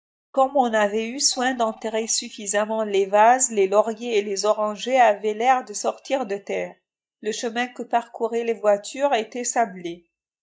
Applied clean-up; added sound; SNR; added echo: neural mask model DeepFilterNet 3.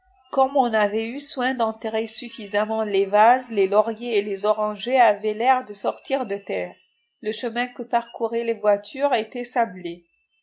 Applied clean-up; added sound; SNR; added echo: none; none; none; none.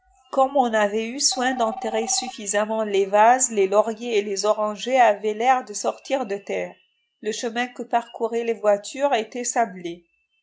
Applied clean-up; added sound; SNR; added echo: none; Telephone; 16 dB; none.